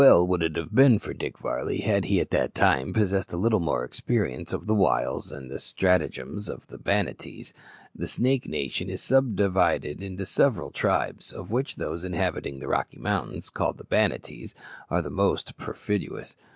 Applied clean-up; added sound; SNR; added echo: none; none; none; none.